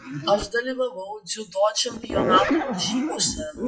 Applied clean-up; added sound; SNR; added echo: classical method WPE with log-MMSE.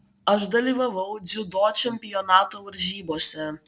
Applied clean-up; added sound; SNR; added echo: none; none; none; none.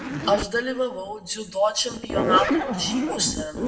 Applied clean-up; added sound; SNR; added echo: none; Zipper (clothing); 2 dB; reverberation time 0.6 s.